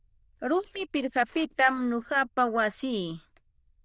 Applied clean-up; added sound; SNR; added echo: neural diffusion model UNIVERSE++.